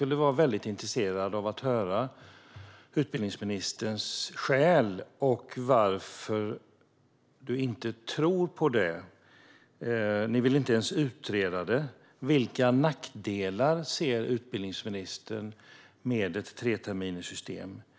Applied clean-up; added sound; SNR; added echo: none; none; none; none.